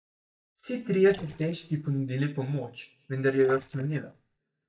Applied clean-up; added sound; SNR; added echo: neural mask model DeepFilterNet 3.